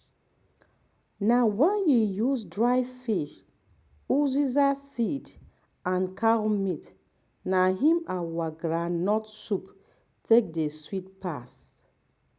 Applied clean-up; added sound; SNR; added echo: none; none; none; none.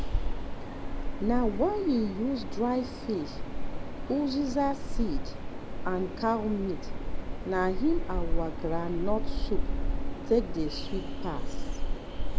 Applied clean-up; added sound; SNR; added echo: none; Train; -2 dB; none.